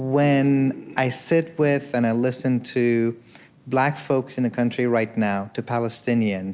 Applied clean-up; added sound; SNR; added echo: none; none; none; none.